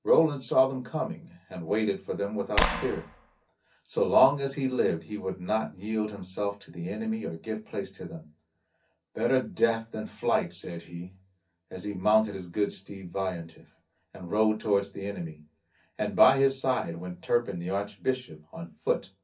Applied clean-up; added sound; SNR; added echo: none; Clapping; 1 dB; reverberation time 0.3 s.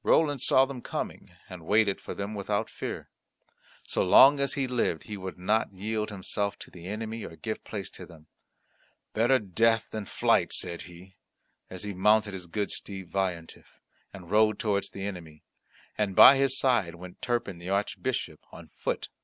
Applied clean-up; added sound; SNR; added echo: none; none; none; none.